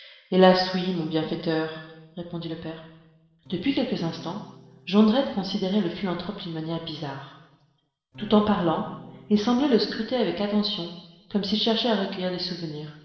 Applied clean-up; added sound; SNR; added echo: neural separator model SepFormer DNS4.